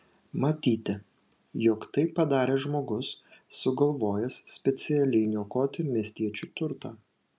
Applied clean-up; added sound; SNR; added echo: none; none; none; none.